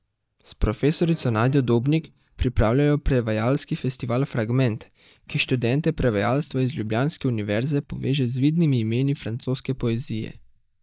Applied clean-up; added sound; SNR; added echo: neural mask model DeepFilterNet 3.